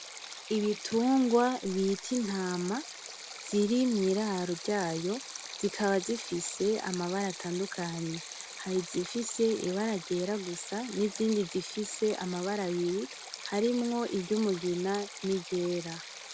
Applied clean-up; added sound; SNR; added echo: none; Stream; 12 dB; none.